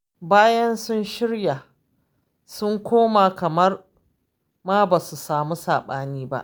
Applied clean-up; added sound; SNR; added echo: none; none; none; none.